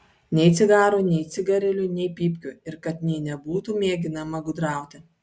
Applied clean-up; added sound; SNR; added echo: none; none; none; none.